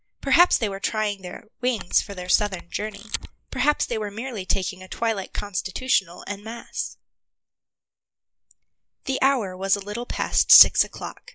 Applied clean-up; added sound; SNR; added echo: neural mask model Resemble Enhance denoiser.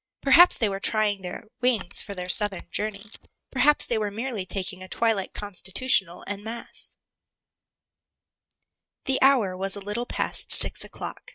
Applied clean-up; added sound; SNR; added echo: neural mask model RNNoise.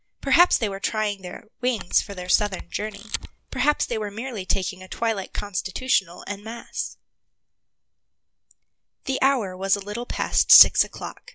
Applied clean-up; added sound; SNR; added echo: none; Camera; 11 dB; none.